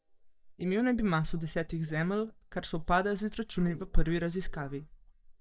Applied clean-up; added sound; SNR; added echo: neural mask model DeepFilterNet 3.